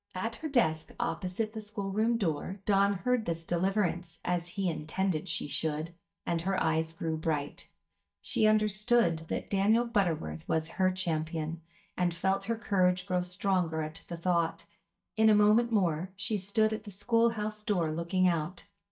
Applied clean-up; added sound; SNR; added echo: neural mask model DeepFilterNet 3.